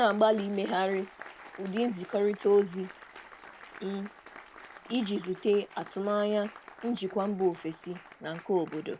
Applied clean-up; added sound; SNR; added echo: none; Applause; 19 dB; none.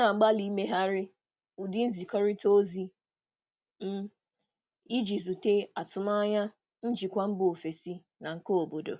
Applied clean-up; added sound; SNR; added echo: none; none; none; none.